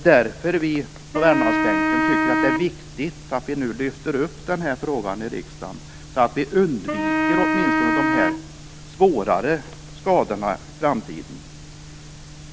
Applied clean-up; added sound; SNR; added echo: none; Wind instrument, woodwind instrument; -1 dB; none.